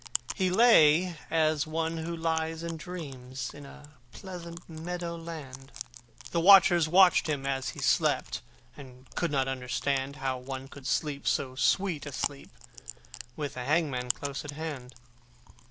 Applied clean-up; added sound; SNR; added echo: none; Chewing, mastication; 15 dB; none.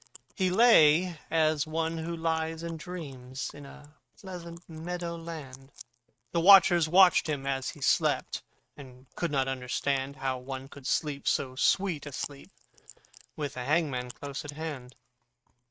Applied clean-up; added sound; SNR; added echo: neural mask model RNNoise.